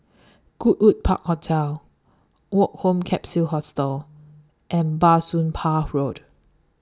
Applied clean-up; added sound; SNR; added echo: none; none; none; none.